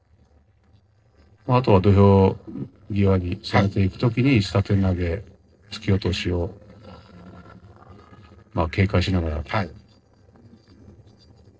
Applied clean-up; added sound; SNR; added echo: neural separator model SepFormer DNS4.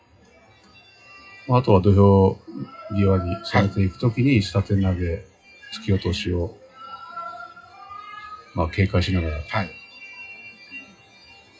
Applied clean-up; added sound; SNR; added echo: classical method WPE with log-MMSE.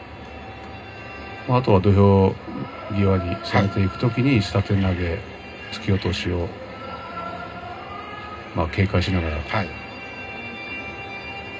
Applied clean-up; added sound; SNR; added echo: none; Bird; 19 dB; reverberation time 0.2 s.